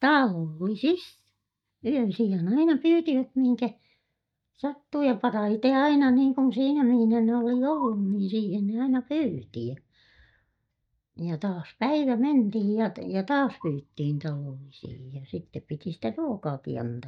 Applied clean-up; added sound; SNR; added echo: neural mask model DeepFilterNet 3.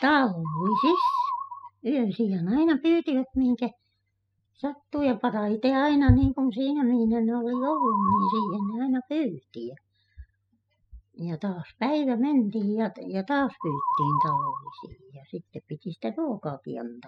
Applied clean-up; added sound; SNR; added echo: classical method spectral subtraction.